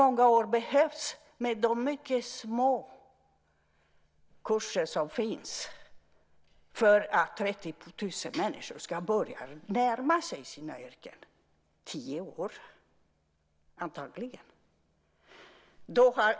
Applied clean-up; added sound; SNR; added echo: none; none; none; none.